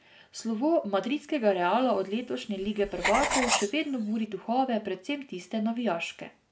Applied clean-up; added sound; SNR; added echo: none; Writing; 6 dB; none.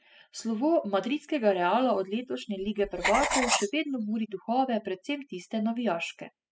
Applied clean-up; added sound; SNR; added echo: classical method spectral subtraction.